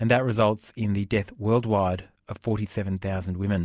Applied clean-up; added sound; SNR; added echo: none; none; none; none.